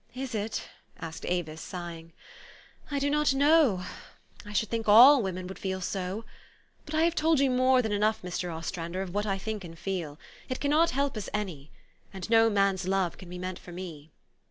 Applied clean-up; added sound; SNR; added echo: none; none; none; none.